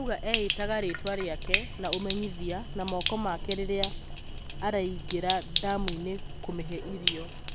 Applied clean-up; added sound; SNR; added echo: none; Sink (filling or washing); -3 dB; none.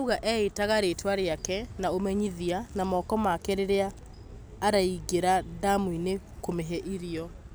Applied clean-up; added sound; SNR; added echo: none; none; none; none.